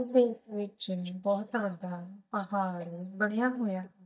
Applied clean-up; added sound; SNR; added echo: neural mask model DeepFilterNet 3.